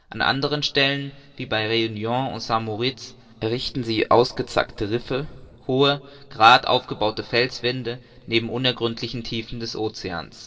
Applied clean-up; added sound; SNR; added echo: none; none; none; reverberation time 1.9 s.